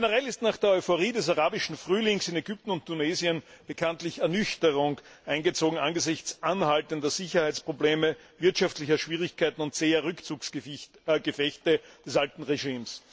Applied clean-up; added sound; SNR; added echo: none; none; none; none.